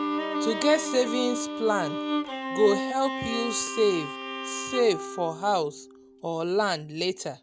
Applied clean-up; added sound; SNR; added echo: none; Bowed string instrument; 5 dB; none.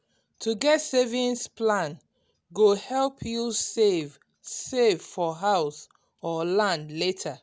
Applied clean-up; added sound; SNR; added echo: none; none; none; none.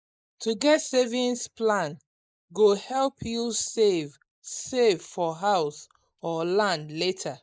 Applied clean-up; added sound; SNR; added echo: neural mask model Resemble Enhance denoiser.